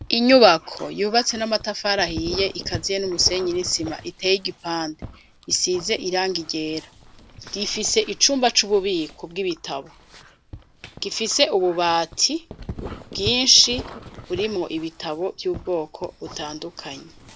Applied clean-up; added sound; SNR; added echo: none; Dog; 16 dB; none.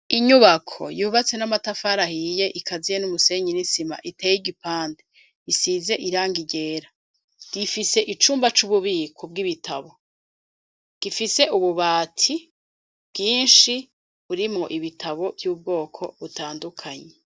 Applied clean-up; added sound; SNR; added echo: none; none; none; none.